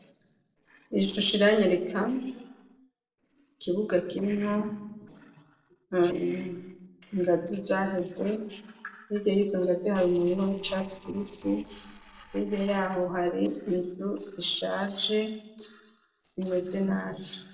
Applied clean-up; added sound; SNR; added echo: neural separator model SepFormer DNS4.